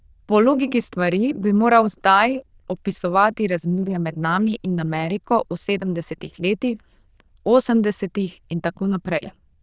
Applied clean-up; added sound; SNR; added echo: neural diffusion model UNIVERSE++.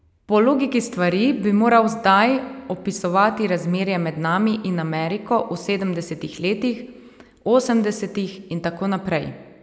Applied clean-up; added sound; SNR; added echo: none; none; none; none.